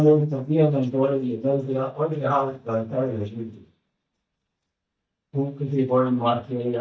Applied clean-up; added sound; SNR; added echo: neural mask model DeepFilterNet 3.